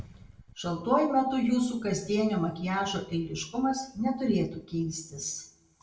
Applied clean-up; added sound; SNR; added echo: none; none; none; reverberation time 0.5 s.